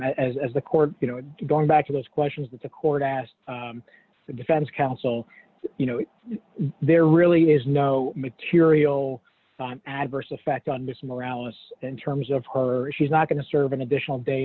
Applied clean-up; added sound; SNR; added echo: none; none; none; none.